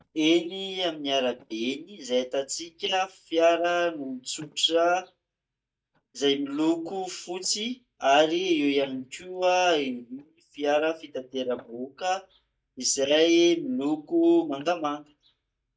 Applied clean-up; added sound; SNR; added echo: neural mask model DeepFilterNet 3.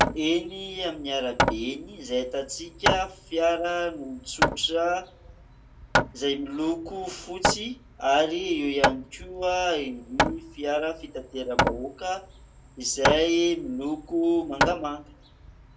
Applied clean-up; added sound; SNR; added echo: none; Hammer; 2 dB; reverberation time 0.2 s.